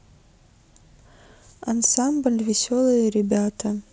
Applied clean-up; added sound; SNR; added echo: none; none; none; none.